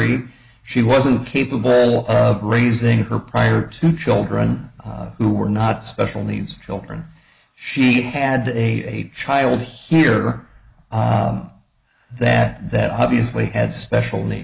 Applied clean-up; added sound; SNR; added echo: neural mask model Resemble Enhance denoiser.